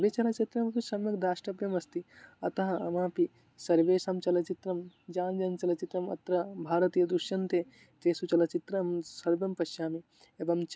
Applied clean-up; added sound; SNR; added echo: none; none; none; none.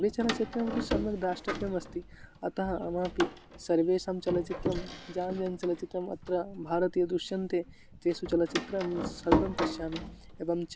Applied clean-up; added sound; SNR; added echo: none; Door; 5 dB; none.